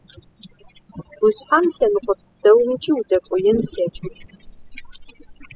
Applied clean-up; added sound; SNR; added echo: classical method spectral subtraction.